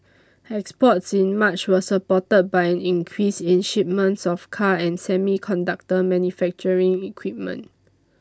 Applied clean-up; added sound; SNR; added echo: none; none; none; none.